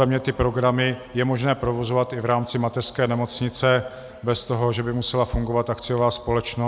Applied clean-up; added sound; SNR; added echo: none; none; none; none.